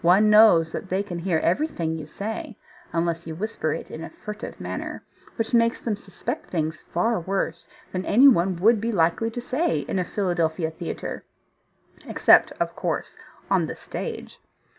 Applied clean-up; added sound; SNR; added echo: none; none; none; none.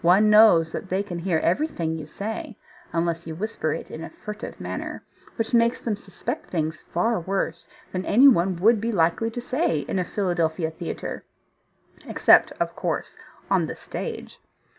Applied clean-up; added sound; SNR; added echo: none; Cowbell; 18 dB; none.